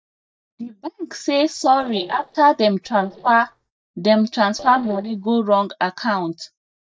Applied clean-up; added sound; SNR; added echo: neural mask model DeepFilterNet 3.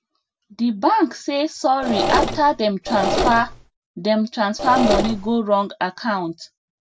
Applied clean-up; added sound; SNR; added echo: none; Engine / Mechanisms; 2 dB; none.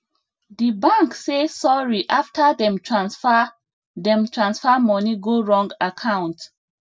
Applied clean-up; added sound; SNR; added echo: none; none; none; none.